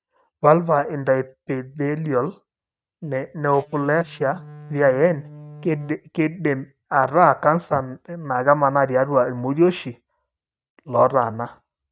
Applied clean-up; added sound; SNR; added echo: neural mask model RNNoise.